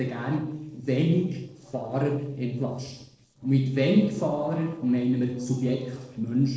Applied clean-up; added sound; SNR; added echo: neural separator model SepFormer DNS4.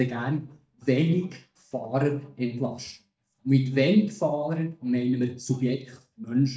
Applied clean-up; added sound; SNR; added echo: neural mask model DeepFilterNet 3.